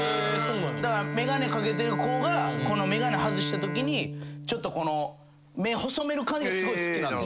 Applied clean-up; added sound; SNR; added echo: none; Bowed string instrument; 5 dB; none.